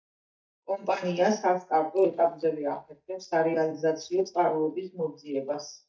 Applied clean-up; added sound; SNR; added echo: neural mask model DeepFilterNet 3.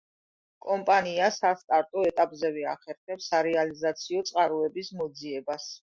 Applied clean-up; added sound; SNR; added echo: none; none; none; none.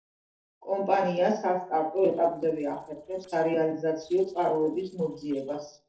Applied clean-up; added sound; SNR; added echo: neural separator model SepFormer DNS4.